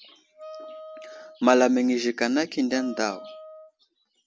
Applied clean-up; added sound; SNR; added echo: none; Wind instrument, woodwind instrument; 17 dB; none.